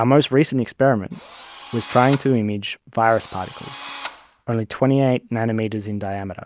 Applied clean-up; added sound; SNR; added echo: none; Drill; 12 dB; none.